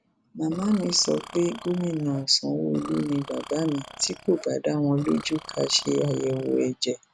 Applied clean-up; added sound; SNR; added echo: none; Burping, eructation; 17 dB; none.